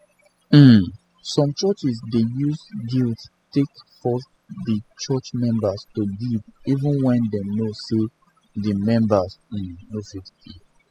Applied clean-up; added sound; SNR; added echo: classical method spectral subtraction.